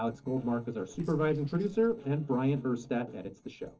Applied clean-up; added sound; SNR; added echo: neural separator model SepFormer DNS4.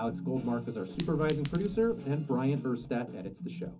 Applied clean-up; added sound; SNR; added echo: none; Chink, clink; 4 dB; reverberation time 0.3 s.